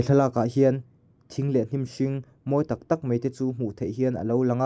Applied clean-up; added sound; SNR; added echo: none; none; none; none.